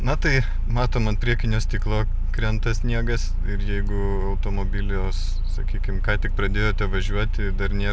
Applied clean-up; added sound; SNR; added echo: none; none; none; none.